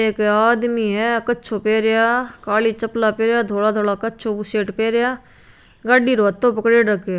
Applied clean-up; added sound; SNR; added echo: none; none; none; none.